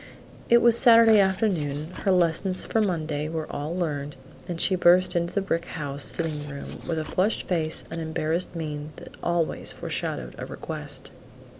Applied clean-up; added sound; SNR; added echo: none; Chewing, mastication; 19 dB; none.